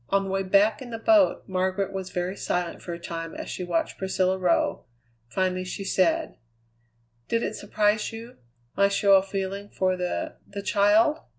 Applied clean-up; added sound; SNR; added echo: none; none; none; none.